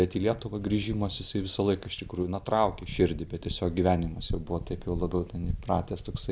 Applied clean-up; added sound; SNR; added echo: none; none; none; none.